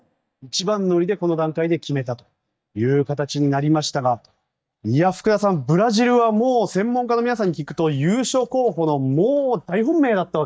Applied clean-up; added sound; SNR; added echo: neural mask model DeepFilterNet 3.